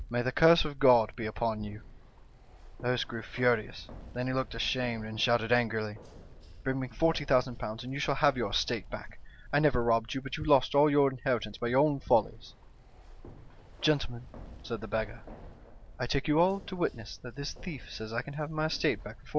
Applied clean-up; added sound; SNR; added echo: none; Keys jangling; 17 dB; none.